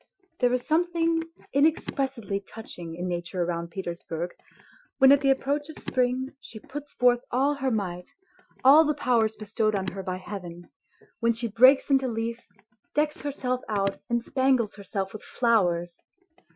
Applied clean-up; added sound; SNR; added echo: classical method Wiener filter.